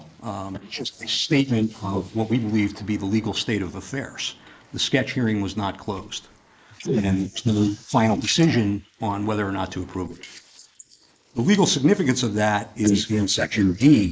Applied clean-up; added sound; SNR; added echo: neural mask model Resemble Enhance denoiser.